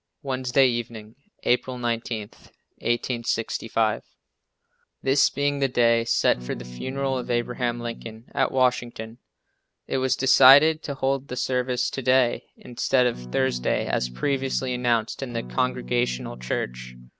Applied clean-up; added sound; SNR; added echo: none; Electric guitar / Strum; 12 dB; none.